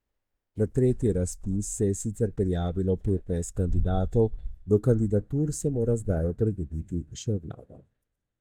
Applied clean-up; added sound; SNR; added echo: neural mask model DeepFilterNet 3.